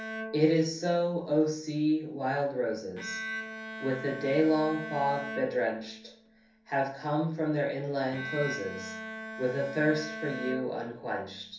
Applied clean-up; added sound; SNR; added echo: none; Bowed string instrument; 11 dB; reverberation time 0.6 s.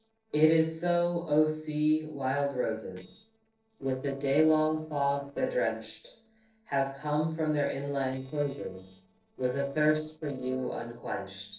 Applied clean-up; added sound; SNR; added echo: neural separator model SepFormer DNS4.